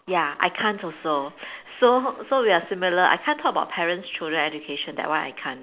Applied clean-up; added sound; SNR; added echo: none; none; none; none.